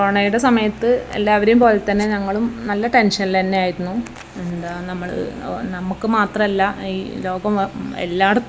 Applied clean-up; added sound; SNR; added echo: none; none; none; none.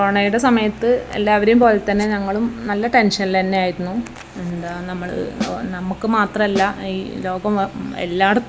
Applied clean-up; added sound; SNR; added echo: none; Snare drum; 8 dB; none.